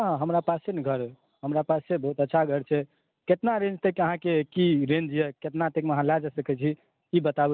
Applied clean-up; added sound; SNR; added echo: none; none; none; none.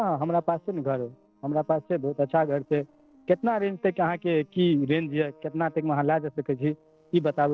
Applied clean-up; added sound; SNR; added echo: neural separator model SepFormer DNS4.